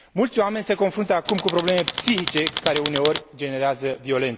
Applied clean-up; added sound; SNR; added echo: none; Tools; 2 dB; none.